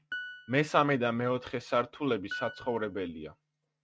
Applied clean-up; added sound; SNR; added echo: neural mask model RNNoise.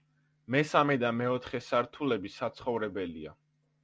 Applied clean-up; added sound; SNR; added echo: none; none; none; none.